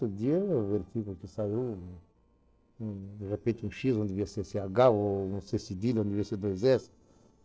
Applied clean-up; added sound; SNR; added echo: neural separator model SepFormer DNS4.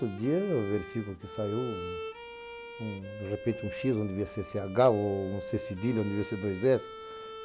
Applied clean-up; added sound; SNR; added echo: none; Bowed string instrument; 11 dB; none.